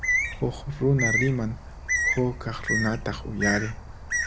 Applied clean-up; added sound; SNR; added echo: none; Bird; 1 dB; none.